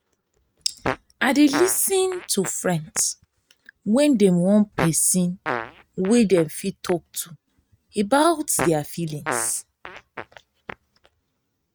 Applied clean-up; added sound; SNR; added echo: neural mask model RNNoise.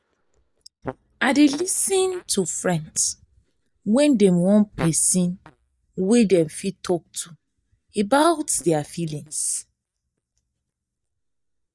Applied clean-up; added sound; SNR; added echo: neural mask model DeepFilterNet 3.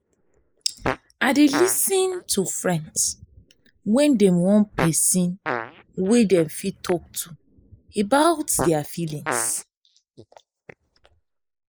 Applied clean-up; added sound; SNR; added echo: neural mask model Resemble Enhance denoiser.